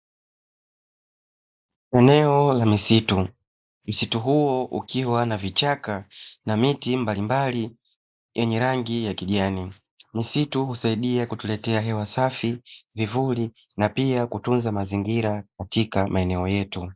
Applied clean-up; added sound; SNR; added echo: none; none; none; none.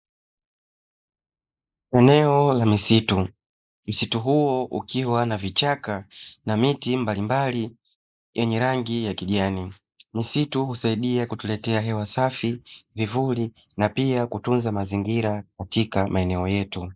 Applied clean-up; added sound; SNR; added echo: neural mask model Resemble Enhance denoiser.